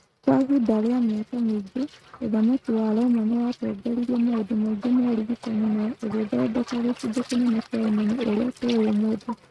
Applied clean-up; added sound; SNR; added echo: neural mask model RNNoise.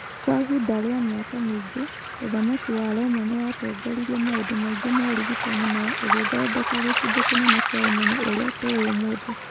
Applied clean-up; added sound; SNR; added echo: none; Waves, surf; 2 dB; none.